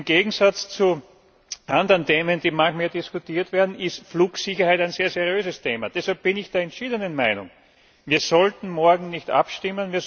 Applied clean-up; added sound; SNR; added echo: none; none; none; none.